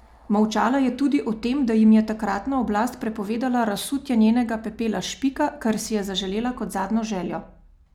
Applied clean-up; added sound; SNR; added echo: none; none; none; none.